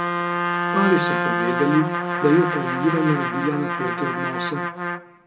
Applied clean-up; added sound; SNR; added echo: none; Trumpet; 1 dB; reverberation time 0.2 s.